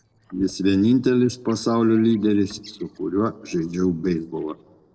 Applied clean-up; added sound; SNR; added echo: neural separator model SepFormer DNS4.